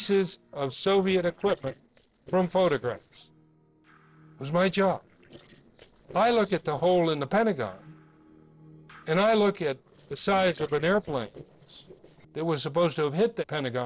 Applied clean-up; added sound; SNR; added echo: neural separator model SepFormer DNS4.